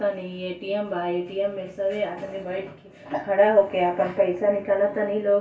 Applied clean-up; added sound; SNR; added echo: none; none; none; reverberation time 0.2 s.